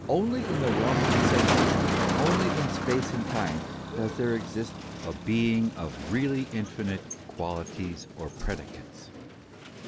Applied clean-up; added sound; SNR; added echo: none; Motor vehicle (road); 0 dB; none.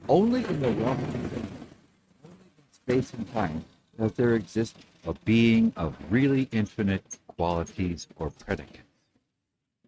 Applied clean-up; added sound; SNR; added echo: neural mask model RNNoise.